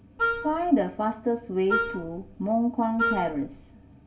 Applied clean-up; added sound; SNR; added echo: none; Wind instrument, woodwind instrument; 4 dB; reverberation time 0.2 s.